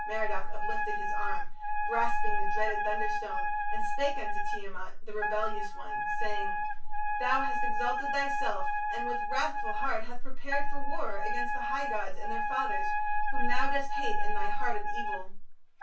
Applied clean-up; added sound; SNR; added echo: none; Wind instrument, woodwind instrument; 6 dB; reverberation time 0.1 s.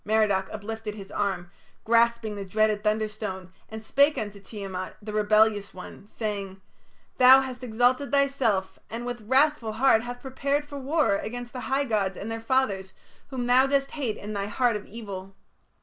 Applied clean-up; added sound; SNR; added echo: none; none; none; none.